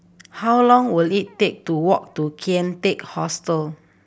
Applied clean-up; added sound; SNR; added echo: none; none; none; none.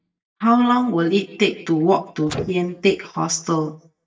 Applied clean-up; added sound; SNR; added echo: neural mask model DeepFilterNet 3.